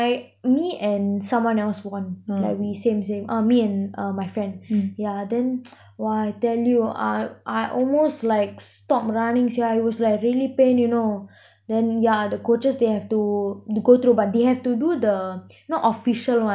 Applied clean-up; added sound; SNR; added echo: none; none; none; none.